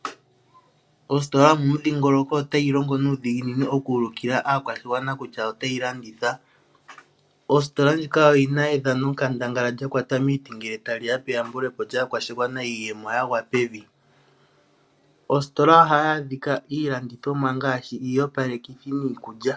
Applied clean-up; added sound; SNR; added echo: none; none; none; none.